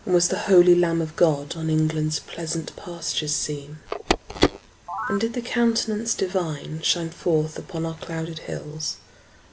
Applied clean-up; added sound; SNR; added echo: none; Telephone; 4 dB; none.